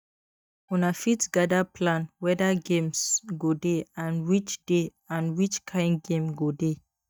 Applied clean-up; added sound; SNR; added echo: neural mask model DeepFilterNet 3.